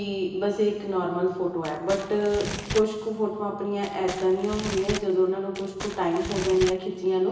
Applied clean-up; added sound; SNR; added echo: none; Crumpling, crinkling; 10 dB; reverberation time 1.2 s.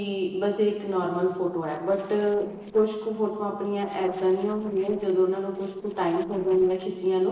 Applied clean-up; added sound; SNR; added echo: neural separator model SepFormer DNS4.